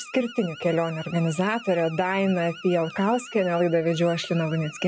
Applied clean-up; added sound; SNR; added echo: classical method log-MMSE.